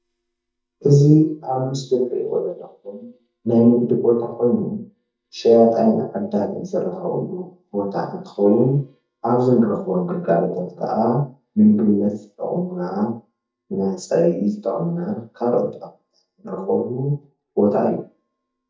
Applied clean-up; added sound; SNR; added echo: neural mask model DeepFilterNet 3.